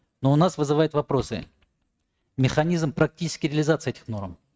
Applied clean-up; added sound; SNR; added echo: neural mask model RNNoise.